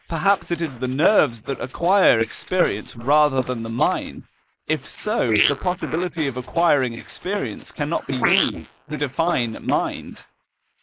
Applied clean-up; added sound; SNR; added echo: neural mask model Resemble Enhance denoiser.